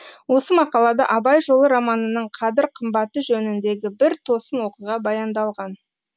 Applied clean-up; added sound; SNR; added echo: none; none; none; none.